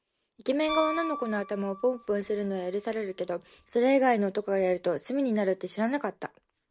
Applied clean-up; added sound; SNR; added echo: none; Piano; 14 dB; none.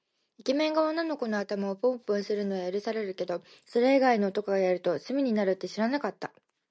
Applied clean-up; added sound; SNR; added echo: none; none; none; none.